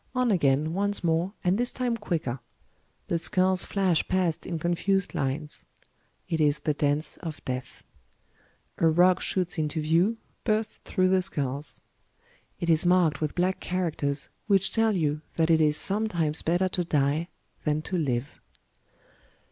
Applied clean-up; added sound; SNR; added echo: none; none; none; none.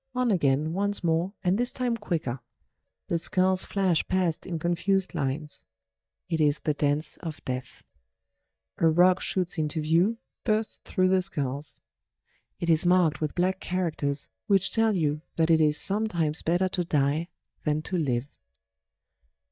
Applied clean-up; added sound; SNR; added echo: neural mask model DeepFilterNet 3.